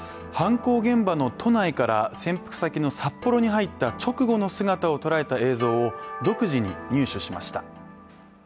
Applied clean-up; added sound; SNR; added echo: none; none; none; none.